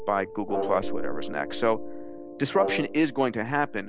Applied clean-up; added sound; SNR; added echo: none; Piano + Brass instrument; 4 dB; none.